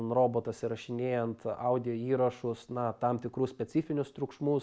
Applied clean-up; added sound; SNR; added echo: none; none; none; none.